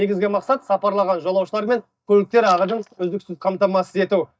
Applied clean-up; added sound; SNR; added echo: neural mask model DeepFilterNet 3.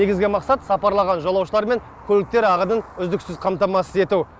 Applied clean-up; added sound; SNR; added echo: none; none; none; none.